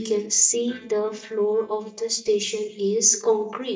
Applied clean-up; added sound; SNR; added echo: neural mask model DeepFilterNet 3.